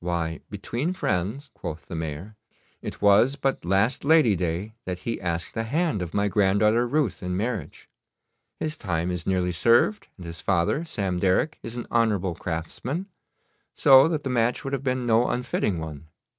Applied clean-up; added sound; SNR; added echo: none; none; none; none.